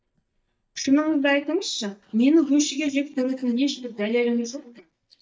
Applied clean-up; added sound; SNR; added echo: neural mask model DeepFilterNet 3.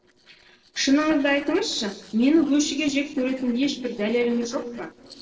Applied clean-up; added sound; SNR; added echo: neural separator model SepFormer DNS4.